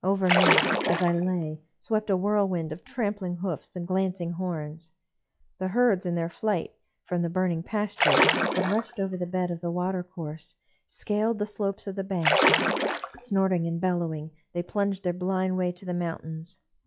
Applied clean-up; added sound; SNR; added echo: classical method log-MMSE.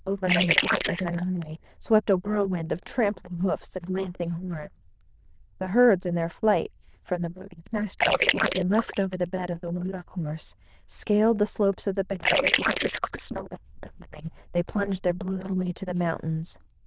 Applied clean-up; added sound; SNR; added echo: neural diffusion model UNIVERSE++.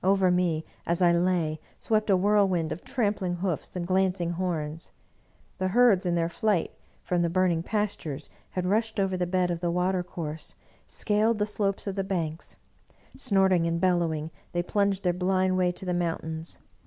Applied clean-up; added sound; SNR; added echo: none; none; none; none.